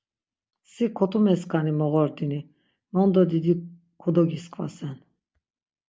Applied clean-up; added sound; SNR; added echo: none; none; none; none.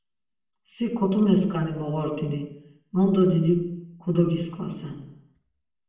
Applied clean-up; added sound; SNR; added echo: none; none; none; reverberation time 0.7 s.